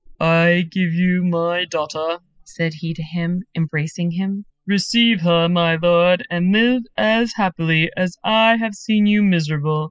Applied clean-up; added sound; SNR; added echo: classical method spectral subtraction.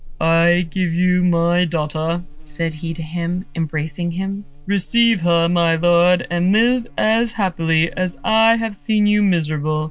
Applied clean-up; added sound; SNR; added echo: none; Buzz; 18 dB; none.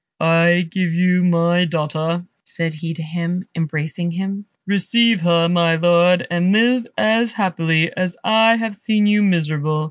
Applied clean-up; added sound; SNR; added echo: none; none; none; none.